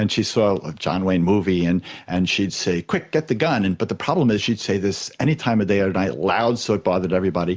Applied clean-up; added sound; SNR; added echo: none; none; none; none.